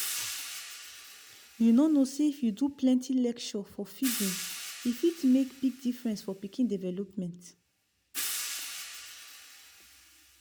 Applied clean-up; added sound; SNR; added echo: none; Hi-hat; 11 dB; none.